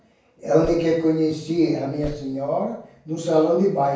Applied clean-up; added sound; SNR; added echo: none; Car; 19 dB; reverberation time 0.7 s.